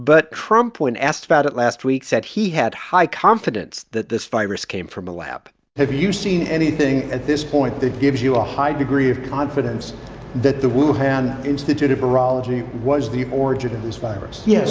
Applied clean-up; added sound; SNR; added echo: none; none; none; none.